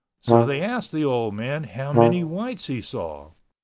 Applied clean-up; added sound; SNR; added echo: none; Brass instrument; -2 dB; none.